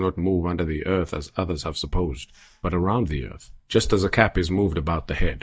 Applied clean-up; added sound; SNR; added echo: neural mask model DeepFilterNet 3.